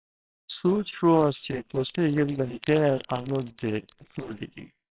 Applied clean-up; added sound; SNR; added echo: neural separator model SepFormer WHAMR!.